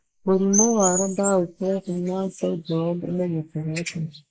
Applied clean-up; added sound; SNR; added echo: neural mask model Resemble Enhance denoiser.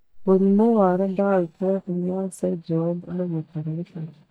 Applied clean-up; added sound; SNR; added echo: neural mask model DeepFilterNet 3.